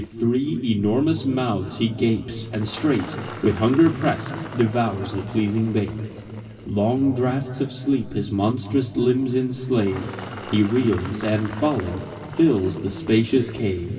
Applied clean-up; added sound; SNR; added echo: none; Engine; 18 dB; reverberation time 3.0 s.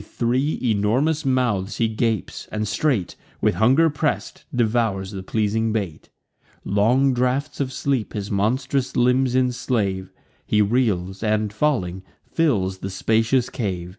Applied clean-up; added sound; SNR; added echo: none; none; none; none.